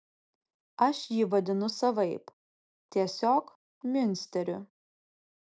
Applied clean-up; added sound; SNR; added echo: none; none; none; none.